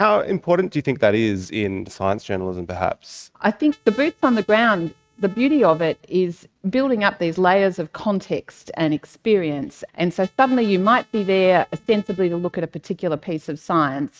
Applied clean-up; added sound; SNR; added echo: neural mask model RNNoise.